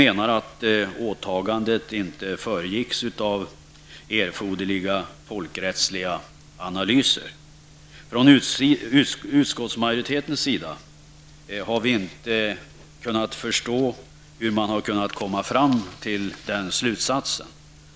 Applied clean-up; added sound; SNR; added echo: none; none; none; none.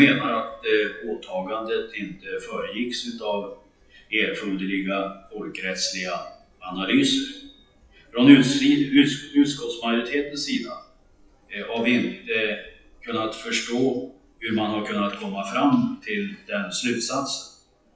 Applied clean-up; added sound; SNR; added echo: classical method WPE with log-MMSE.